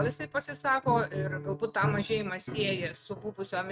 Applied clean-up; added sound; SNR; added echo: neural mask model RNNoise.